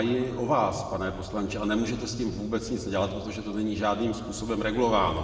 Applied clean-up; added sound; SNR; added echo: none; none; none; reverberation time 1.9 s.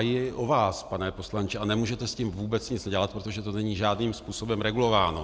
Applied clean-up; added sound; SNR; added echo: none; none; none; none.